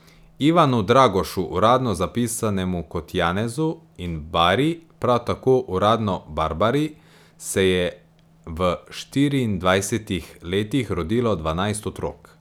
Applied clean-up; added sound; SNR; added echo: none; none; none; none.